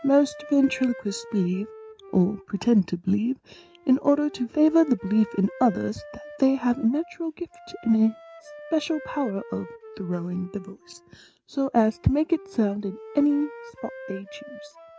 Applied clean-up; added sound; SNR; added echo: none; Wind instrument, woodwind instrument; 18 dB; none.